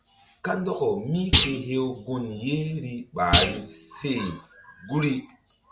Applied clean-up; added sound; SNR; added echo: none; Thump, thud; -2 dB; none.